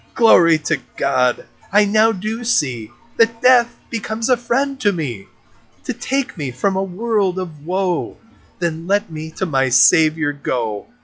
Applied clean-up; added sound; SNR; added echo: classical method log-MMSE.